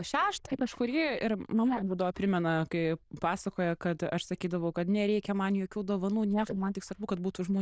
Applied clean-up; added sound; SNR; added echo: neural diffusion model UNIVERSE++.